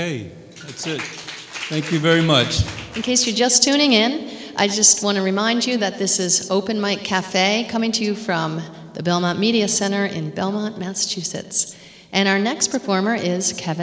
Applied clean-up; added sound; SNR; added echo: none; none; none; none.